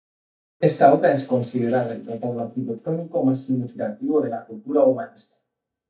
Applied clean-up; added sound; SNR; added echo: neural mask model DeepFilterNet 3.